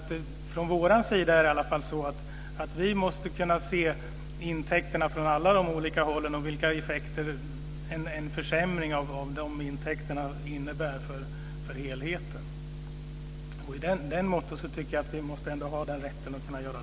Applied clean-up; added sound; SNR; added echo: none; none; none; none.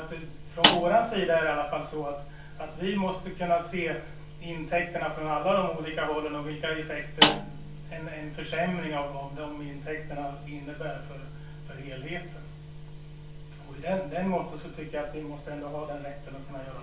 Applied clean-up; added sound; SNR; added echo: none; Snare drum; -5 dB; reverberation time 0.3 s.